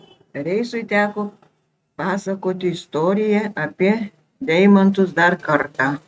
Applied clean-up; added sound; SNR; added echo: neural mask model RNNoise.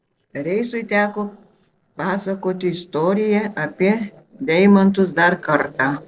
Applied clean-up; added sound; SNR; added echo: neural separator model SepFormer DNS4.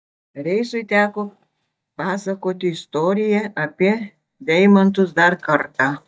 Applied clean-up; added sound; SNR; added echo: neural mask model DeepFilterNet 3.